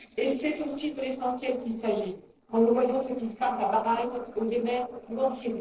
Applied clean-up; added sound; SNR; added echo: neural separator model SepFormer DNS4.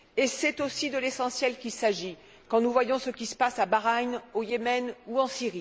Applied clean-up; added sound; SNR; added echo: none; none; none; none.